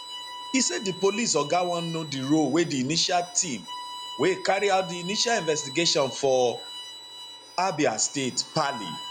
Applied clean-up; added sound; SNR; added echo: none; Bowed string instrument; 14 dB; none.